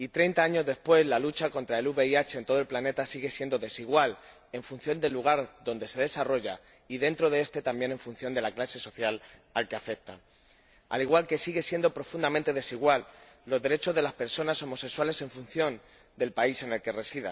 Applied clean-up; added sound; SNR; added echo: none; none; none; none.